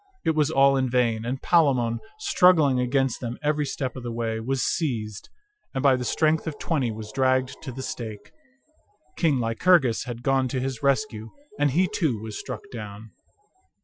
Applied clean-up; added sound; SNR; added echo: classical method Wiener filter.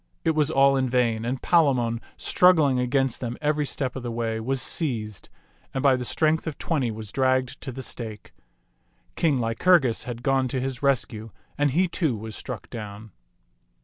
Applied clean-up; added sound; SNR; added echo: none; none; none; none.